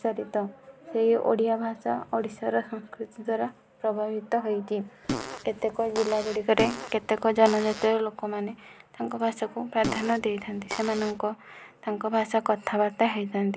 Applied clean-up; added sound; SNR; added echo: none; Fart; 9 dB; none.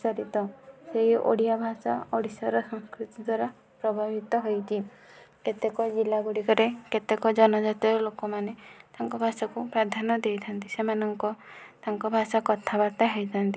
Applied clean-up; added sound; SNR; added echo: none; none; none; none.